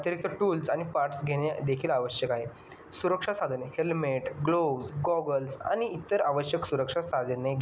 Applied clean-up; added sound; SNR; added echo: none; none; none; none.